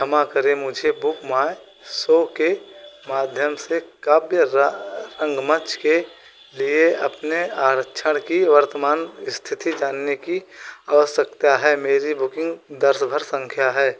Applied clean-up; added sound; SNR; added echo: none; none; none; none.